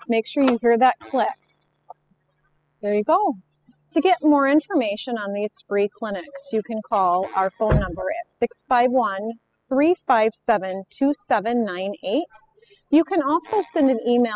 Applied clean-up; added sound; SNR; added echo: classical method spectral subtraction.